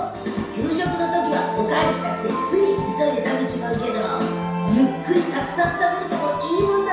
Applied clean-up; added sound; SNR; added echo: none; none; none; reverberation time 0.7 s.